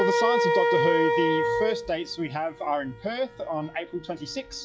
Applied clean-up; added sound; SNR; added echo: classical method log-MMSE.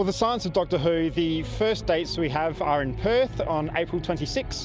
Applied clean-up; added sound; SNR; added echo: none; none; none; none.